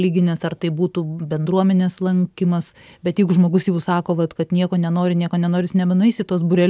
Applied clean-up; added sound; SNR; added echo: none; none; none; none.